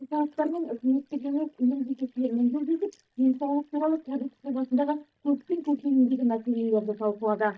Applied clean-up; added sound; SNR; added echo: neural mask model DeepFilterNet 3.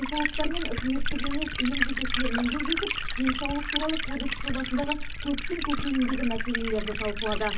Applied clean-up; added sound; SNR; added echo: none; Liquid; -2 dB; reverberation time 0.4 s.